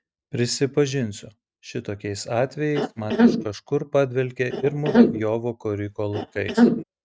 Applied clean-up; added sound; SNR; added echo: neural mask model RNNoise.